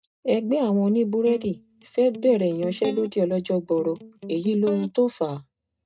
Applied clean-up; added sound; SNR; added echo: neural mask model DeepFilterNet 3.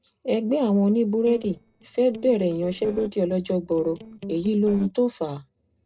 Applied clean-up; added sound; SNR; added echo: neural separator model SepFormer DNS4.